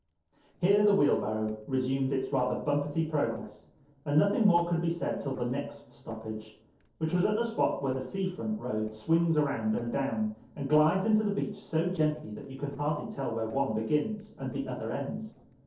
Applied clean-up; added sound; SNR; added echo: neural separator model SepFormer DNS4.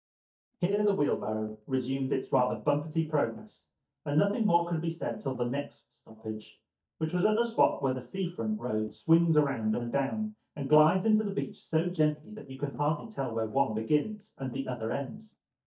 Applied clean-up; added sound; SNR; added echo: neural mask model DeepFilterNet 3.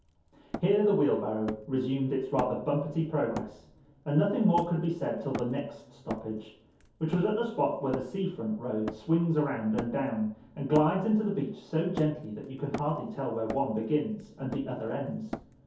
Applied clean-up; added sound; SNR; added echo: none; Hammer; 14 dB; reverberation time 0.6 s.